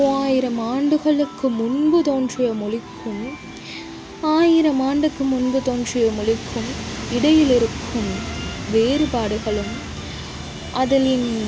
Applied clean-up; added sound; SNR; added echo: none; none; none; none.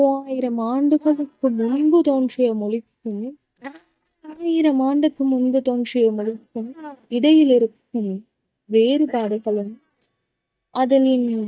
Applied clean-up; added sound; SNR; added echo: neural mask model DeepFilterNet 3.